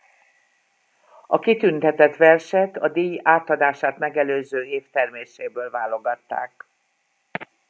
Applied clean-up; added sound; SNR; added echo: none; none; none; none.